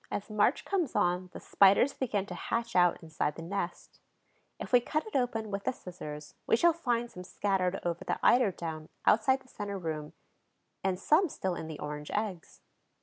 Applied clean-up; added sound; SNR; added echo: none; none; none; none.